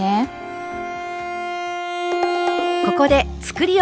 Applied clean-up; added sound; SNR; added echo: none; Bowed string instrument; 3 dB; none.